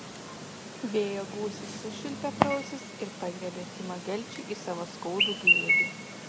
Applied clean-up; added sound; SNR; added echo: none; Chirp, tweet; -4 dB; none.